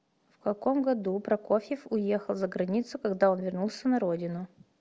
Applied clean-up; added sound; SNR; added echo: none; none; none; none.